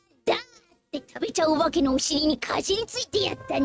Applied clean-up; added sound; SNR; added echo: neural mask model RNNoise.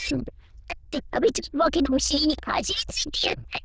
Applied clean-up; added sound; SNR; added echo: neural diffusion model UNIVERSE++.